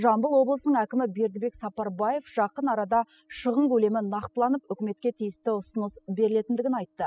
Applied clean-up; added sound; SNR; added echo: classical method spectral subtraction.